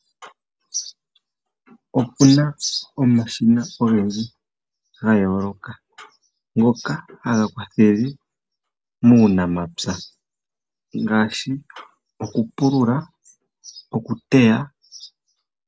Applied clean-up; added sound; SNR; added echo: none; none; none; none.